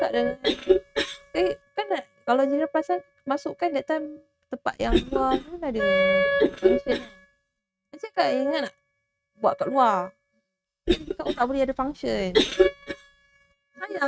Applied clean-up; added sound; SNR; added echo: neural mask model RNNoise.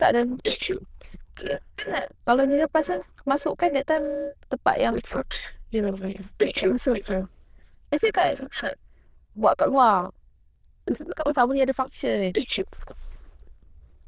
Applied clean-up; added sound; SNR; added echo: neural diffusion model UNIVERSE++.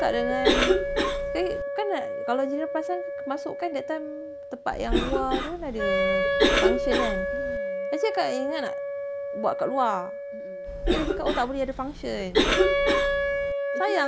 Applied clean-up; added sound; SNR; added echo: none; Wind instrument, woodwind instrument + Cough; -4 dB; none.